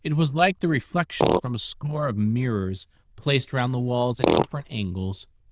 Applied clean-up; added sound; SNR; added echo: neural diffusion model UNIVERSE++.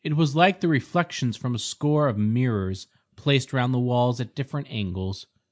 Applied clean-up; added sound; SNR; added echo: none; none; none; none.